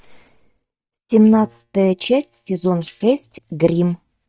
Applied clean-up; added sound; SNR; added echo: neural mask model DeepFilterNet 3.